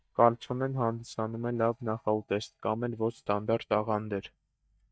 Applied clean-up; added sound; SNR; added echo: neural mask model DeepFilterNet 3.